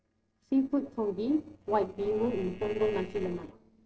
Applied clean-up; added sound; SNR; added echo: neural separator model SepFormer DNS4.